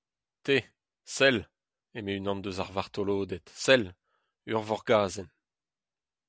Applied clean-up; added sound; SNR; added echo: none; none; none; none.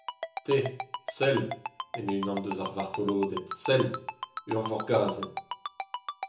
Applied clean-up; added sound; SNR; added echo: none; Ringtone; 7 dB; reverberation time 0.6 s.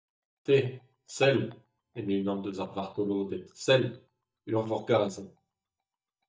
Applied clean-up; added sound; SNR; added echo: neural mask model DeepFilterNet 3.